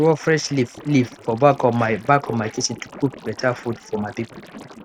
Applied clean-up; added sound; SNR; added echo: neural mask model RNNoise.